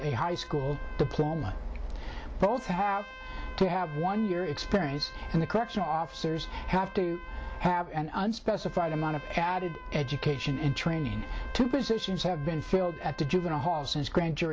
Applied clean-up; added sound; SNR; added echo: none; Trumpet; 18 dB; none.